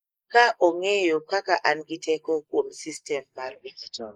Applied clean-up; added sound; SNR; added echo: neural mask model Resemble Enhance denoiser.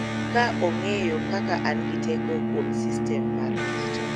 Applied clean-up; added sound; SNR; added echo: none; Bowed string instrument + Electric guitar; -4 dB; none.